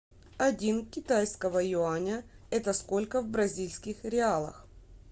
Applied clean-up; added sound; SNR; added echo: none; none; none; none.